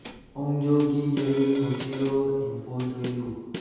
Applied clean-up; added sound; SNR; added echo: none; Snare drum; 11 dB; reverberation time 1.2 s.